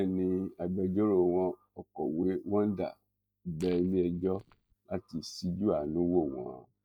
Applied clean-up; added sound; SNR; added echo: neural mask model DeepFilterNet 3.